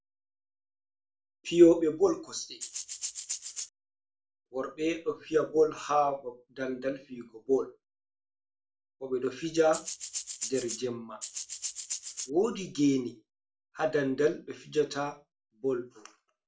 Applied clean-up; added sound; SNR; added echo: none; Rattle (instrument); 7 dB; reverberation time 0.3 s.